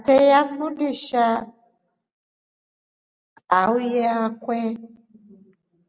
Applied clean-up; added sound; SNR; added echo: none; none; none; none.